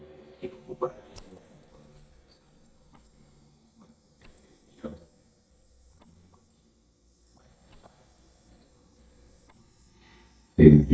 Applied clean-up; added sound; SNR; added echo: neural mask model DeepFilterNet 3.